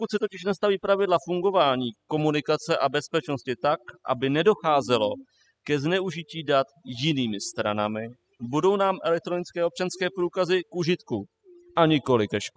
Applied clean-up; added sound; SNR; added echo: classical method spectral subtraction.